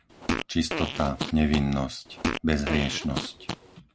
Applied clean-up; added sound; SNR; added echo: none; Fart; 5 dB; none.